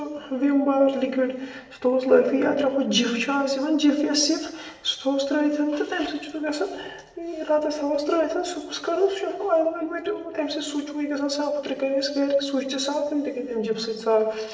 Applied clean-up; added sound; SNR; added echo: none; none; none; reverberation time 1.0 s.